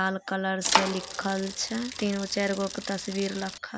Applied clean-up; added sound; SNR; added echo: none; Bicycle; 3 dB; none.